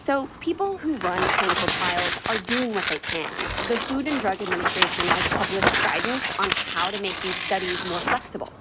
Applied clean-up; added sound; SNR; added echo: none; Tearing; -1 dB; none.